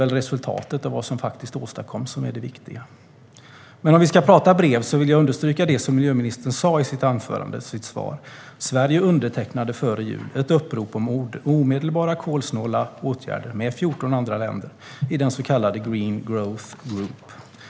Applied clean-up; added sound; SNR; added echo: none; none; none; none.